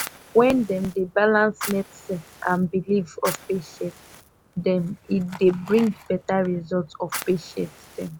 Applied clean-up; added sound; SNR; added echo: none; Fire; 16 dB; none.